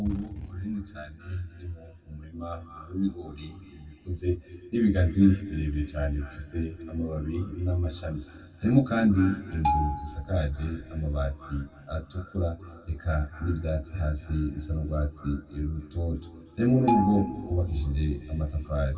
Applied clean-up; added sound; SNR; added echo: none; Marimba, xylophone; 5 dB; reverberation time 2.1 s.